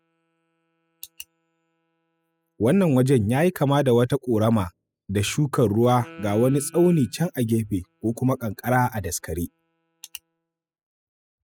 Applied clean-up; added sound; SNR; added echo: classical method spectral subtraction.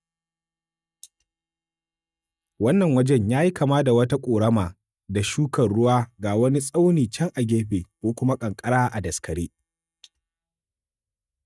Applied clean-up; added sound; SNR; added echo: neural mask model DeepFilterNet 3.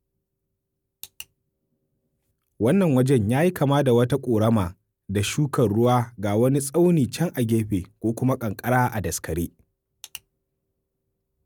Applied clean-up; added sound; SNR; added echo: none; none; none; none.